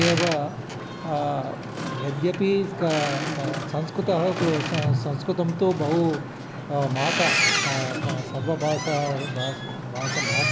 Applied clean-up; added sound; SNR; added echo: none; Boat, Water vehicle; 2 dB; none.